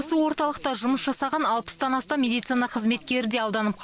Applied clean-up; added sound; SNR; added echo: none; none; none; none.